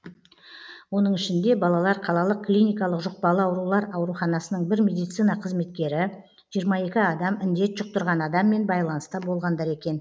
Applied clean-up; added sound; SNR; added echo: none; none; none; none.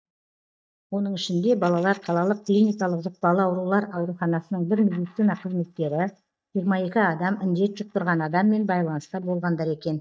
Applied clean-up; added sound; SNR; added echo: neural mask model DeepFilterNet 3.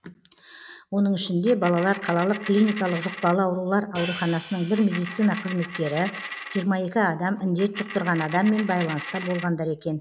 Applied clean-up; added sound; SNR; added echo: none; Hi-hat + Coin (dropping); 11 dB; none.